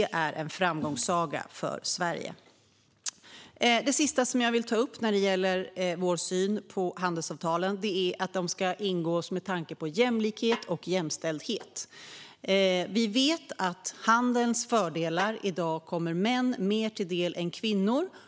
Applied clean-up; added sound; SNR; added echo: none; Snare drum; 14 dB; none.